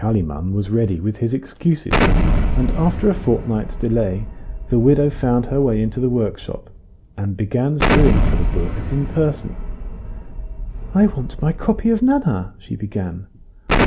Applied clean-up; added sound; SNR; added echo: none; Explosion; 2 dB; none.